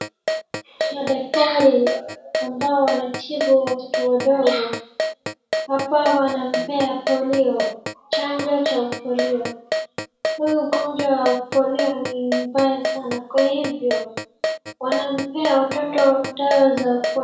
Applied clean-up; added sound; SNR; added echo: none; Keyboard (musical); 6 dB; reverberation time 0.6 s.